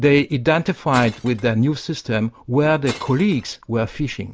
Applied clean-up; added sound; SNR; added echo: none; Glass; 17 dB; none.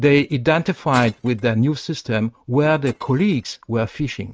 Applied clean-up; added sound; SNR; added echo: neural mask model RNNoise.